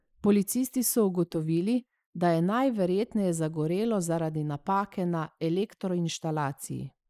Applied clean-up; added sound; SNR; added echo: neural mask model Resemble Enhance denoiser.